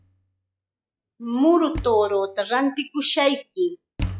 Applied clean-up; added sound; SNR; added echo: classical method log-MMSE.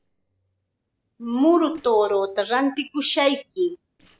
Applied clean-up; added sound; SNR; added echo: neural separator model SepFormer DNS4.